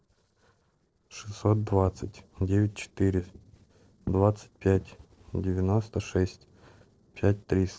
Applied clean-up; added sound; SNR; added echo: neural separator model SepFormer DNS4.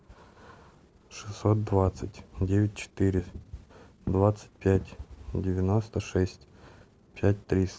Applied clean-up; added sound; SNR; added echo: none; Fireworks; 17 dB; none.